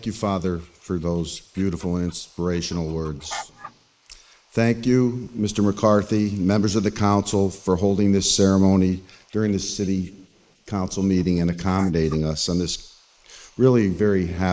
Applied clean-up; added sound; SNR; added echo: neural mask model Resemble Enhance denoiser.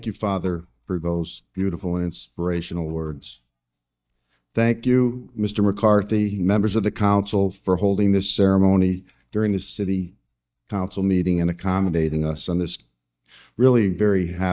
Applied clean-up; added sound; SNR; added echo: neural mask model DeepFilterNet 3.